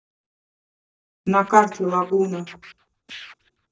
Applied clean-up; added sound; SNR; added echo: neural mask model DeepFilterNet 3.